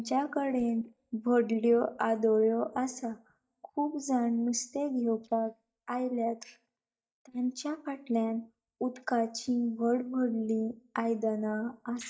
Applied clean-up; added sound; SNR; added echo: neural mask model DeepFilterNet 3.